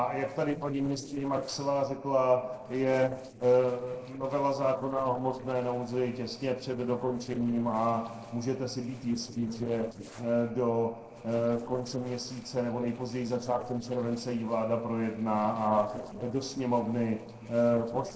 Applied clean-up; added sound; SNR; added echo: neural separator model SepFormer DNS4.